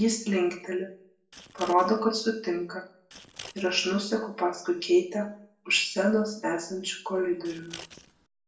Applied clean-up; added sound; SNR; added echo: none; Scissors; 18 dB; reverberation time 0.4 s.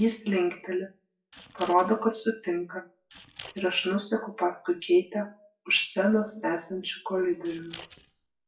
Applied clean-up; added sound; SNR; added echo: classical method WPE with log-MMSE.